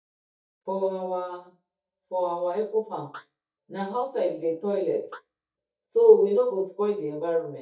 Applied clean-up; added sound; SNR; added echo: neural mask model DeepFilterNet 3.